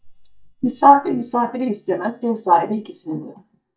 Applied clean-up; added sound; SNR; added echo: neural mask model DeepFilterNet 3.